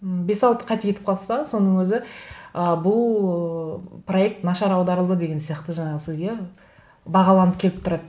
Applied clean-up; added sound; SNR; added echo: none; none; none; none.